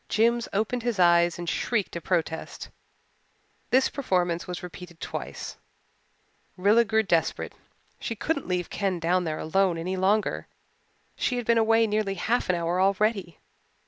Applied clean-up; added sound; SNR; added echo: none; none; none; none.